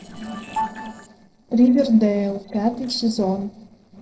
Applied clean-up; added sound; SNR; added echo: neural separator model SepFormer DNS4.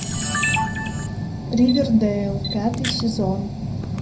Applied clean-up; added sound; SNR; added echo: none; Camera; 8 dB; reverberation time 0.4 s.